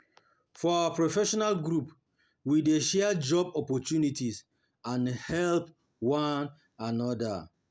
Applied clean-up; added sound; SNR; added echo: none; none; none; none.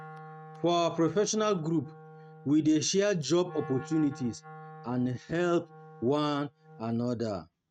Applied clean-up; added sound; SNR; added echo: neural mask model RNNoise.